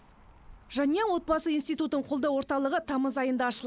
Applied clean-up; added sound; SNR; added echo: none; none; none; none.